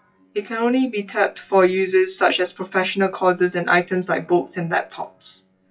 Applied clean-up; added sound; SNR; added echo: classical method WPE with log-MMSE.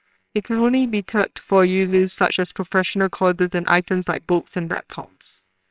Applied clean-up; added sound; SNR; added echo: neural separator model SepFormer WHAMR!.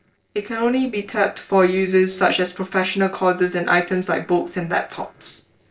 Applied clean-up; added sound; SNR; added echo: neural separator model SepFormer DNS4.